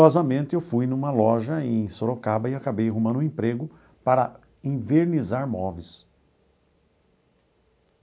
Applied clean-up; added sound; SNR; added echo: none; none; none; none.